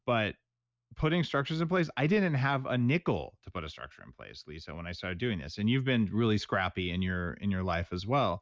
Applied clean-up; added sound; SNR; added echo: none; none; none; none.